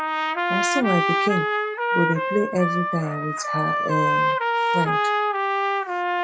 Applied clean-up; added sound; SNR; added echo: none; Trumpet; -4 dB; none.